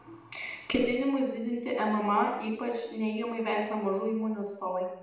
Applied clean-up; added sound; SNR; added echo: none; none; none; reverberation time 0.7 s.